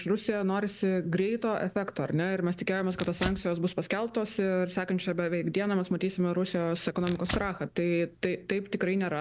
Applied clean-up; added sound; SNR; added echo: none; Tearing; 15 dB; none.